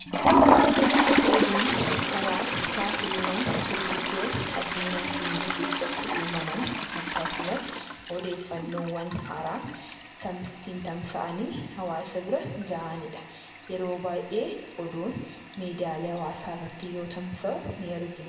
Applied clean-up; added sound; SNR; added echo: none; Toilet flush; -5 dB; reverberation time 1.0 s.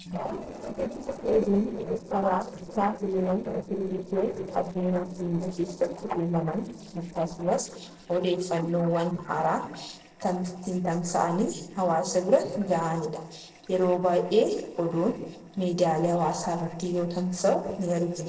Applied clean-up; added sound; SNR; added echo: neural separator model SepFormer DNS4.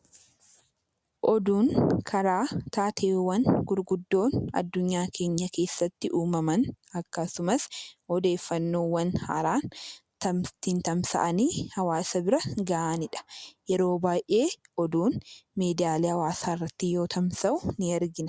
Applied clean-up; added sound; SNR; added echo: none; none; none; none.